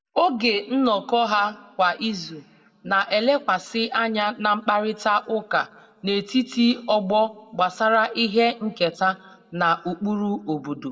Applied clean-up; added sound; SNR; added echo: none; none; none; reverberation time 0.6 s.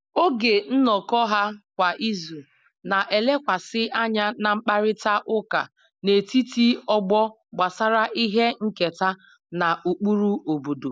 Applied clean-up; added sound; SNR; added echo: none; none; none; none.